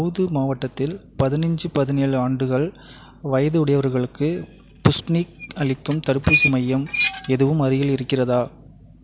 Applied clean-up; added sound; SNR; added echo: none; Squeak; 6 dB; none.